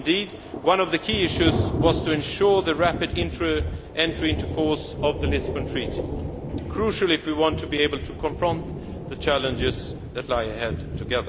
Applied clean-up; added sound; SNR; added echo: none; Thunder; 5 dB; none.